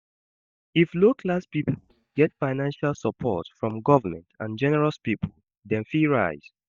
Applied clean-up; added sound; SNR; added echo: neural mask model DeepFilterNet 3.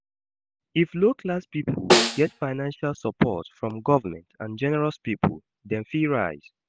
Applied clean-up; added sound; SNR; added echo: none; Snare drum; -2 dB; none.